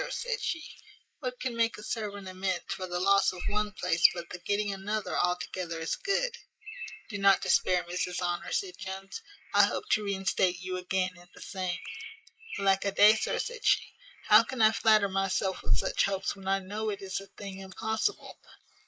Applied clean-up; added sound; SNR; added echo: neural mask model Resemble Enhance denoiser.